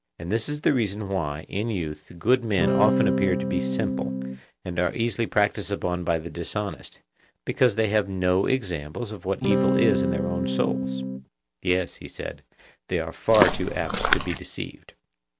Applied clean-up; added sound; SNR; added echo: none; Walk, footsteps + Electric guitar / Strum; -2 dB; none.